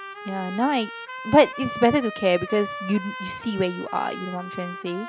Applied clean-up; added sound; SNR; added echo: none; Trumpet; 11 dB; none.